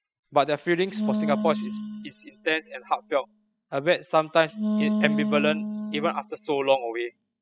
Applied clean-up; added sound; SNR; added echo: classical method spectral subtraction.